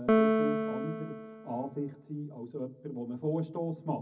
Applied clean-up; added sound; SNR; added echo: none; Piano; -4 dB; reverberation time 0.4 s.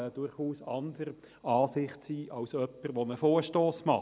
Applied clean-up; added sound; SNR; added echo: none; none; none; none.